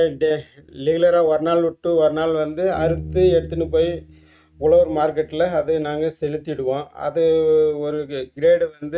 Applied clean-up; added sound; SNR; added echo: neural mask model RNNoise.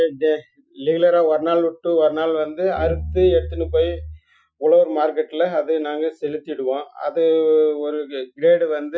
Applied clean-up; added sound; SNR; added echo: classical method Wiener filter.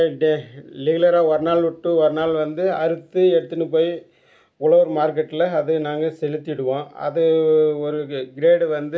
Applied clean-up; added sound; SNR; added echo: none; none; none; none.